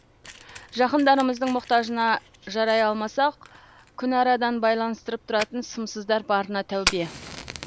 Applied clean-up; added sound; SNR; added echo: none; Fire; 14 dB; none.